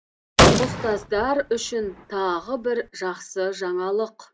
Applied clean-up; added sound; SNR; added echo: none; Gunshot, gunfire; -3 dB; none.